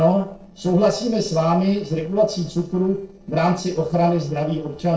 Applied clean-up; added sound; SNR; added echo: neural separator model SepFormer DNS4.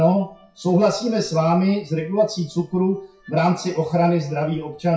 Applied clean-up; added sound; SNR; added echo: classical method WPE with log-MMSE.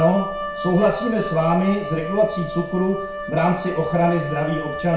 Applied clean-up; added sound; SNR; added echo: none; Wind instrument, woodwind instrument; 9 dB; reverberation time 0.6 s.